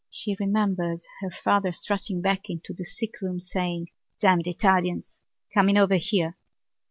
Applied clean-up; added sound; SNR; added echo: none; none; none; none.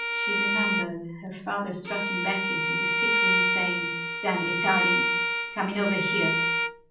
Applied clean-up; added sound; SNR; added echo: none; Bowed string instrument; -4 dB; reverberation time 0.6 s.